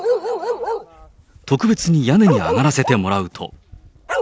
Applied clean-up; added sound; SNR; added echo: none; Bark; 6 dB; none.